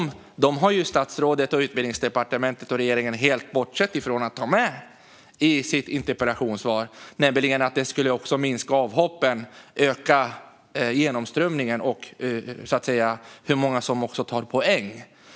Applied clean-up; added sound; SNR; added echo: none; none; none; none.